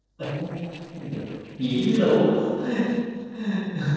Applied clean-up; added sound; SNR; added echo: neural separator model SepFormer DNS4.